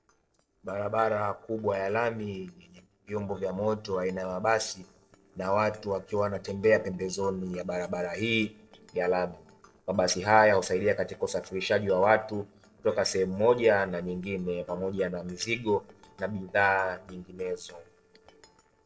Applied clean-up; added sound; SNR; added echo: neural separator model SepFormer DNS4.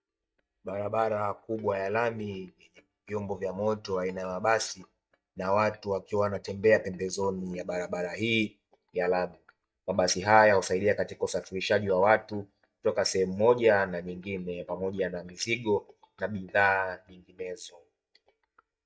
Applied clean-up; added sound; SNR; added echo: neural mask model DeepFilterNet 3.